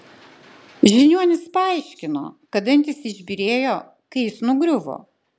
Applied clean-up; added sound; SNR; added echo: none; none; none; none.